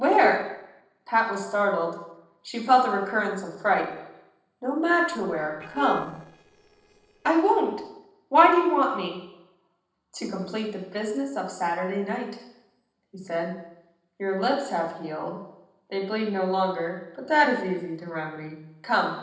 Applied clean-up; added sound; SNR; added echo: neural separator model SepFormer DNS4.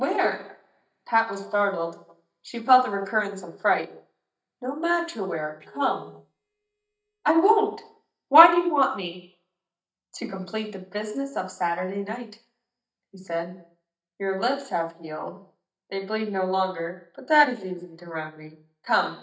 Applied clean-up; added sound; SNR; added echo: neural mask model DeepFilterNet 3.